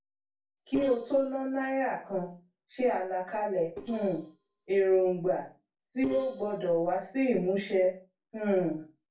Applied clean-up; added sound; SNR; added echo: neural separator model SepFormer DNS4.